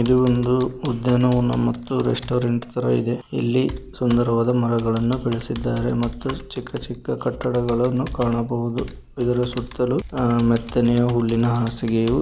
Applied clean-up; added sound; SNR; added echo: none; Computer keyboard; 16 dB; none.